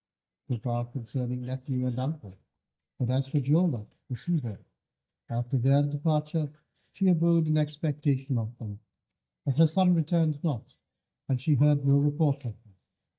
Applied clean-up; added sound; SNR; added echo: neural mask model DeepFilterNet 3.